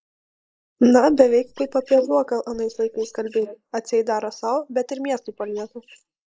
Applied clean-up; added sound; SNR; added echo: neural mask model Resemble Enhance denoiser.